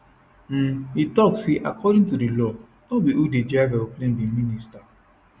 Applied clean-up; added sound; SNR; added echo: none; none; none; none.